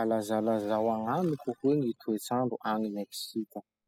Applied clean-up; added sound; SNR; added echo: classical method spectral subtraction.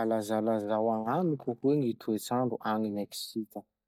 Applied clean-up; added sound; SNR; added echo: neural mask model DeepFilterNet 3.